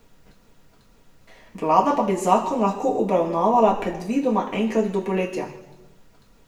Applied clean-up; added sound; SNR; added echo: none; none; none; reverberation time 0.9 s.